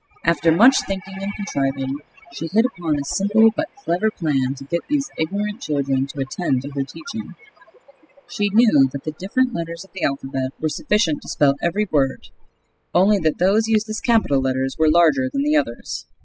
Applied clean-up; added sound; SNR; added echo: classical method spectral subtraction.